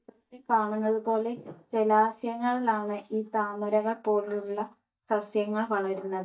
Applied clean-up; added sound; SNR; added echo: neural mask model DeepFilterNet 3.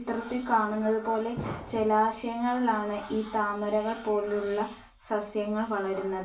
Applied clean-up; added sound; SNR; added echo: none; Explosion; 13 dB; reverberation time 0.3 s.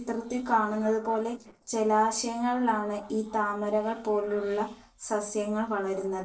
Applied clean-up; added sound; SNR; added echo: neural separator model SepFormer DNS4.